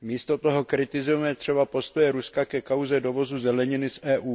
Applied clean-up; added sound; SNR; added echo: none; none; none; none.